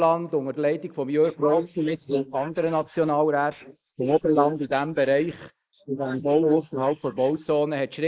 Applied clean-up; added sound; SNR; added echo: neural mask model Resemble Enhance denoiser.